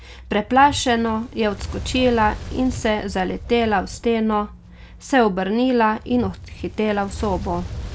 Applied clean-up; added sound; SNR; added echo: none; Fire; 13 dB; none.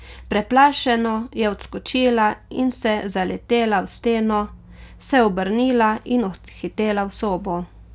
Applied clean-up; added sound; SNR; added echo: none; none; none; none.